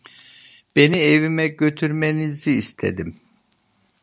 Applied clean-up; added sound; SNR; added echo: none; none; none; none.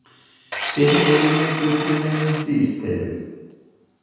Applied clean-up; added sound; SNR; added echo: none; Tools; 6 dB; reverberation time 1.2 s.